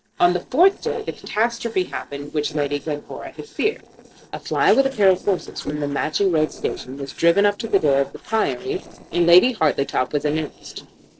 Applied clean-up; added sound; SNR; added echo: neural separator model SepFormer DNS4.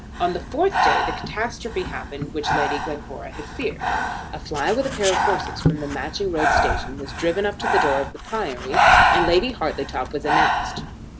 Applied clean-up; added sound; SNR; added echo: none; Breathing; -3 dB; none.